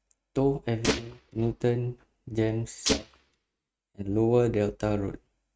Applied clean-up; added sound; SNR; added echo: neural mask model RNNoise.